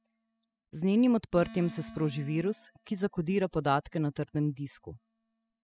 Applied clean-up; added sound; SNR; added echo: classical method spectral subtraction.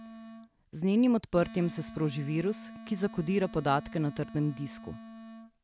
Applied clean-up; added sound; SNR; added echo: none; Wind instrument, woodwind instrument; 16 dB; none.